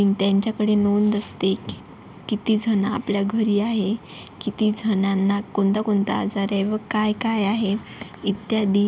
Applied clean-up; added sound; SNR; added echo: none; none; none; none.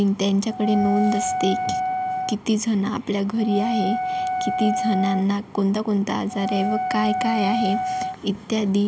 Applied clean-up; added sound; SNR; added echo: none; Wind instrument, woodwind instrument; 4 dB; none.